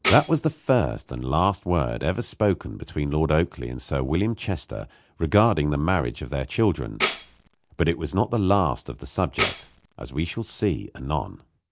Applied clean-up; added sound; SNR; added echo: none; Tambourine; 8 dB; none.